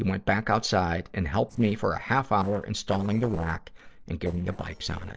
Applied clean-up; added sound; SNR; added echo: neural separator model SepFormer DNS4.